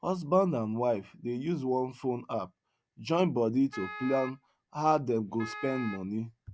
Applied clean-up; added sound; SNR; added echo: none; Wind instrument, woodwind instrument; 13 dB; none.